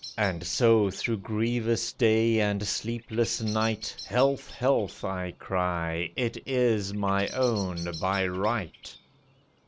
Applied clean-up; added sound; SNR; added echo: none; Bird vocalization, bird call, bird song; 19 dB; none.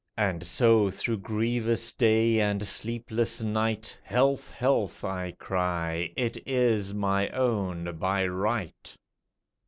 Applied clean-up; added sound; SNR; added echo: none; none; none; none.